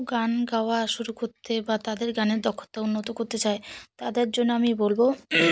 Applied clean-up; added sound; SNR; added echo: none; none; none; none.